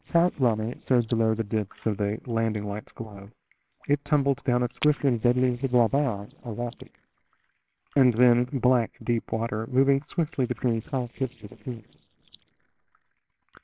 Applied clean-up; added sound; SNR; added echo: neural separator model SepFormer WHAMR!.